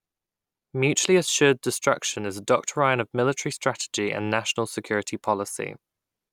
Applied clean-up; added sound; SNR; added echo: none; none; none; none.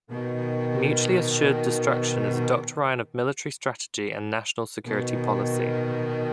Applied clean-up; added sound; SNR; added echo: none; Bowed string instrument; 0 dB; none.